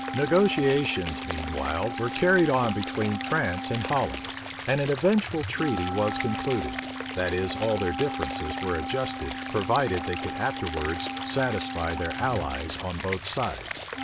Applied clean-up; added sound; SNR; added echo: none; Stream / Liquid + Wind instrument, woodwind instrument; 6 dB; none.